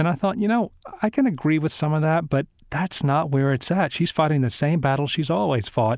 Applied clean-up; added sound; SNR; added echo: none; none; none; none.